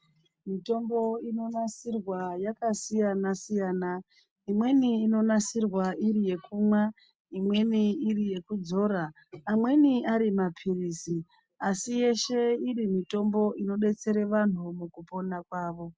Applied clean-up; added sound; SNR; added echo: none; none; none; none.